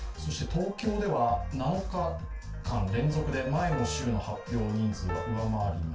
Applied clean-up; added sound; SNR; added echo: none; Piano; 9 dB; reverberation time 0.3 s.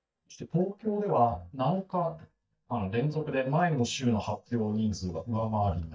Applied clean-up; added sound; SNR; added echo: neural mask model DeepFilterNet 3.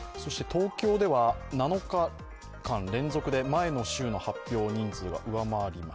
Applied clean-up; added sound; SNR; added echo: none; none; none; none.